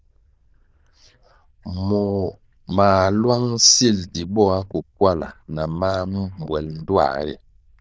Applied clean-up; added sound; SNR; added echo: neural diffusion model UNIVERSE++.